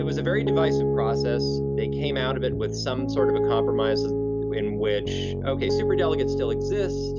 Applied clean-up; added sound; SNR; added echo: none; Piano; -4 dB; none.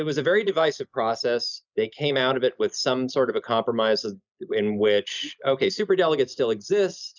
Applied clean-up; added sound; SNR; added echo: neural mask model Resemble Enhance denoiser.